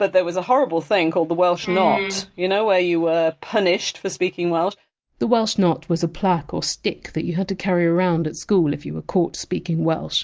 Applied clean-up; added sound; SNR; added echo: none; none; none; none.